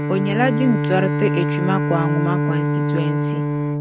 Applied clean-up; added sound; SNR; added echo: none; Bowed string instrument; -3 dB; none.